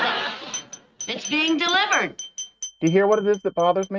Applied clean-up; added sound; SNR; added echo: neural mask model RNNoise.